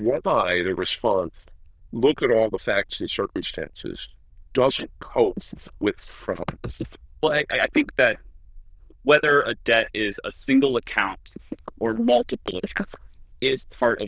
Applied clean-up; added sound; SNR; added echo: neural diffusion model UNIVERSE++.